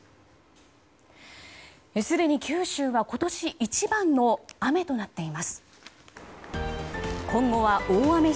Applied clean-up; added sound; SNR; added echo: none; none; none; none.